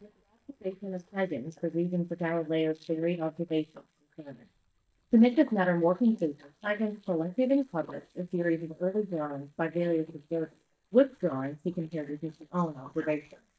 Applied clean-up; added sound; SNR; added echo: neural mask model DeepFilterNet 3.